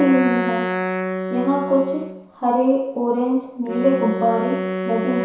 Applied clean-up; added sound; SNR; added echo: none; Wind instrument, woodwind instrument; 5 dB; reverberation time 0.7 s.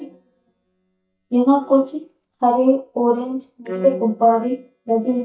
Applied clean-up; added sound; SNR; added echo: neural mask model DeepFilterNet 3.